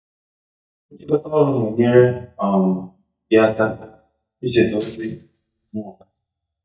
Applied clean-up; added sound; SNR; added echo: neural mask model DeepFilterNet 3.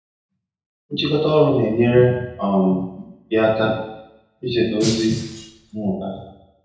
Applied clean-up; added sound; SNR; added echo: none; Shatter; 13 dB; reverberation time 0.8 s.